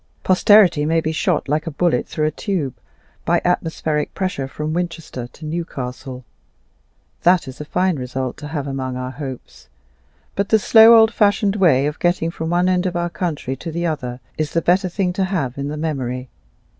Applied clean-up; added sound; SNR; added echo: none; none; none; none.